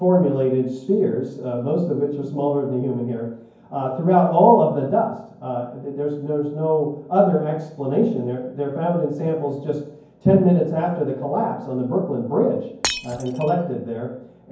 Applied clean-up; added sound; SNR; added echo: none; Shatter; 9 dB; reverberation time 0.9 s.